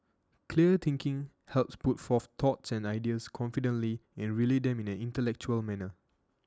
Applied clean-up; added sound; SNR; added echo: none; none; none; none.